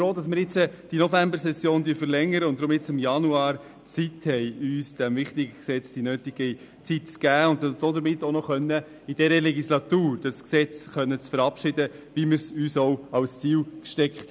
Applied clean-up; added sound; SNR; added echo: none; none; none; none.